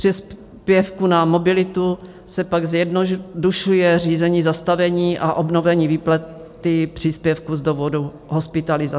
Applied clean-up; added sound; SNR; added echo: none; none; none; none.